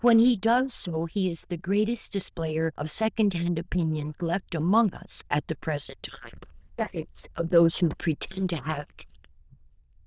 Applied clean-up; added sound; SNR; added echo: neural diffusion model UNIVERSE++.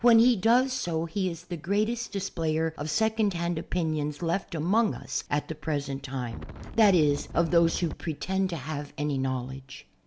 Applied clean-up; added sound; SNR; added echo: none; Wind; 11 dB; none.